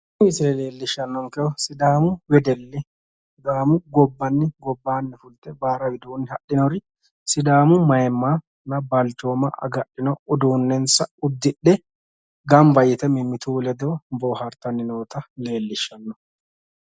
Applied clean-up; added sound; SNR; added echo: none; none; none; none.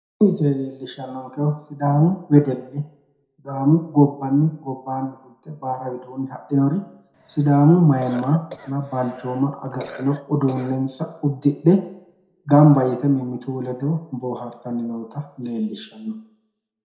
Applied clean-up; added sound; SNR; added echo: none; Cough; 18 dB; reverberation time 0.5 s.